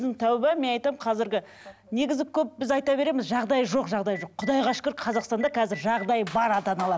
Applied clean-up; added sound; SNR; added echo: none; Telephone; 18 dB; none.